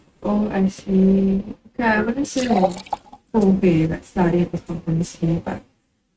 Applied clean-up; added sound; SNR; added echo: neural mask model RNNoise.